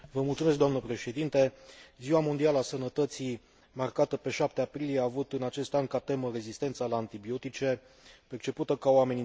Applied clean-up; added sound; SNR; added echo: none; none; none; none.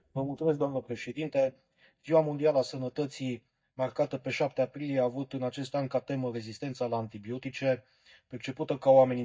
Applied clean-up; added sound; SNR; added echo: neural mask model DeepFilterNet 3.